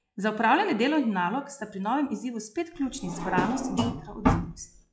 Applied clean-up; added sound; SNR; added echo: classical method log-MMSE.